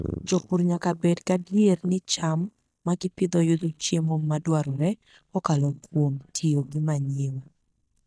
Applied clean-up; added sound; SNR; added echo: neural mask model DeepFilterNet 3.